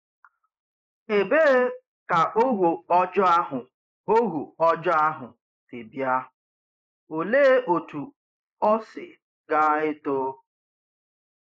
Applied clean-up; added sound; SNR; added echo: neural mask model Resemble Enhance denoiser.